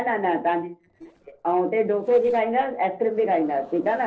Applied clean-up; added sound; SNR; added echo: neural separator model SepFormer DNS4.